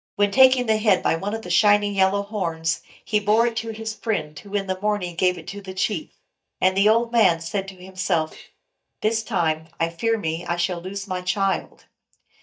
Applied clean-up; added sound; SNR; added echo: neural mask model DeepFilterNet 3.